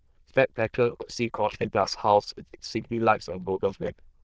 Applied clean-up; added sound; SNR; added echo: neural diffusion model UNIVERSE++.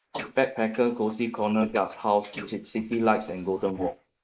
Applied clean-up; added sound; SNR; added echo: neural mask model Resemble Enhance denoiser.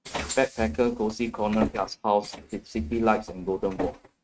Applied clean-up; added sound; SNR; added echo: neural mask model RNNoise.